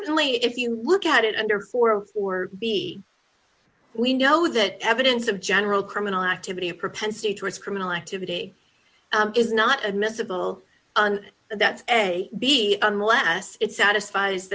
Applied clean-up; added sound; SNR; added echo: none; none; none; none.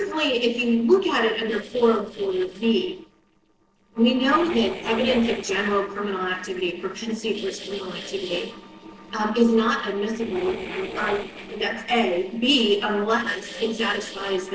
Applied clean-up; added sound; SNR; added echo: neural separator model SepFormer DNS4.